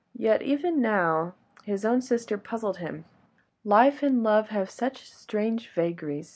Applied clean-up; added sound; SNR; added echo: none; none; none; none.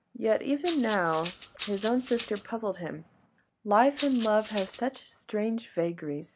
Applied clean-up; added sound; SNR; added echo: none; Rattle (instrument); -4 dB; none.